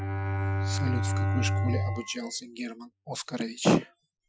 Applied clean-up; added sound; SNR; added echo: classical method Wiener filter.